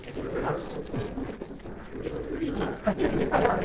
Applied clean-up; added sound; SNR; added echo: neural separator model SepFormer DNS4.